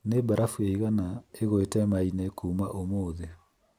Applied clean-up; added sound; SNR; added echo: none; none; none; none.